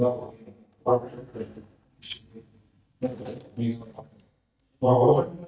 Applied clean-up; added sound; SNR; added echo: neural mask model DeepFilterNet 3.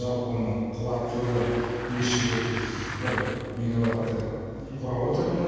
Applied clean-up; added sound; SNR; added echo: none; Bicycle; 11 dB; reverberation time 2.1 s.